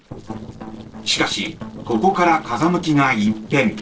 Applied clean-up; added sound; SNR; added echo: neural separator model SepFormer DNS4.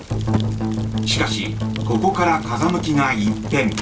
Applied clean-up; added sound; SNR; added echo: none; Fire; 12 dB; reverberation time 0.2 s.